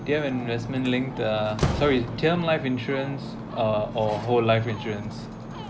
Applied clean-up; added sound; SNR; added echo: none; Ocean + Slam; 7 dB; none.